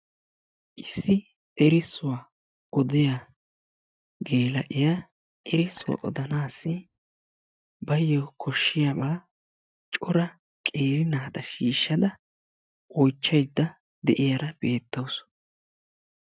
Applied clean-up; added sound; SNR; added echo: neural mask model RNNoise.